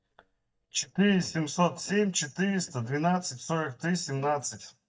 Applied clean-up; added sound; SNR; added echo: neural mask model DeepFilterNet 3.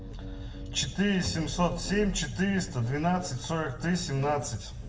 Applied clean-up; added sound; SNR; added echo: none; Guitar; 18 dB; reverberation time 0.6 s.